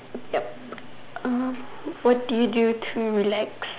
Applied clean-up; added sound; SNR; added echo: none; none; none; none.